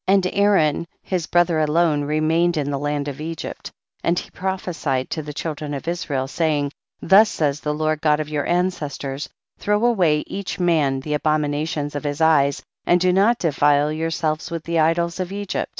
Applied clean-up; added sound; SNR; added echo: none; none; none; none.